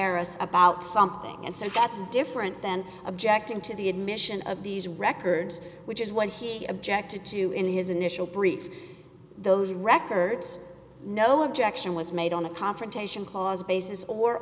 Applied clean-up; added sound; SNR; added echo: none; none; none; none.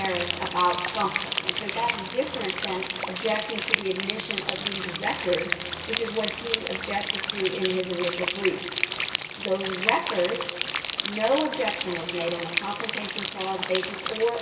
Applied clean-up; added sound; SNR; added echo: none; Rain; 2 dB; reverberation time 1.0 s.